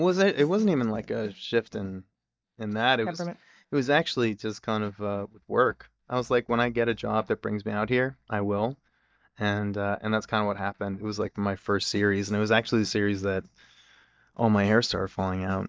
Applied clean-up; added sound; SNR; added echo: neural mask model DeepFilterNet 3.